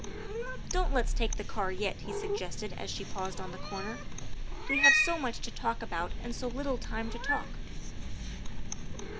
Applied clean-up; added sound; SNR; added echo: none; Cat; -5 dB; none.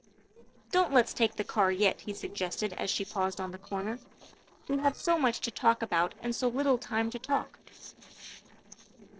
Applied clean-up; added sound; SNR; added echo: neural separator model SepFormer DNS4.